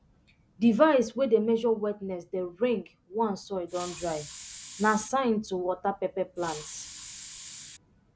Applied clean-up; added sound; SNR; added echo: none; Hiss; 14 dB; none.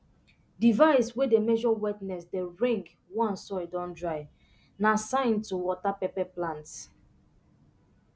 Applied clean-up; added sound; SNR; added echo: none; none; none; none.